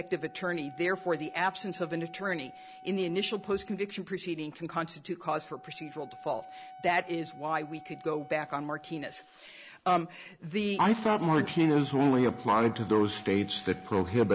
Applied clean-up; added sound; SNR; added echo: none; Wind instrument, woodwind instrument; 20 dB; none.